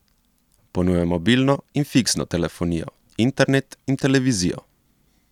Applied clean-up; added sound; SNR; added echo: none; none; none; none.